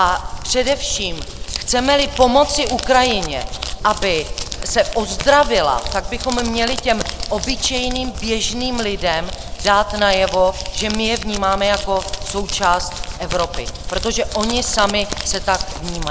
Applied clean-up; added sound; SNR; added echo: none; Crumpling, crinkling; 7 dB; none.